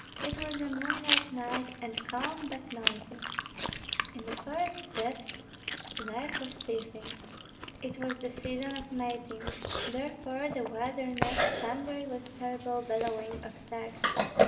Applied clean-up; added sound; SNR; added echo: none; Chewing, mastication; -2 dB; reverberation time 0.8 s.